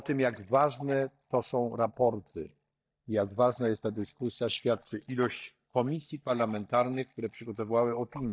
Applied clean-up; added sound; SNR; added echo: neural mask model DeepFilterNet 3.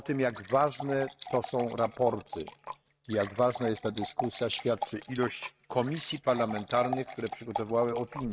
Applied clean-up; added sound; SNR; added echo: neural mask model RNNoise.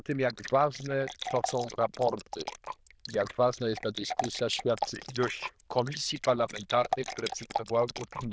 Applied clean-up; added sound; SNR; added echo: neural diffusion model UNIVERSE++.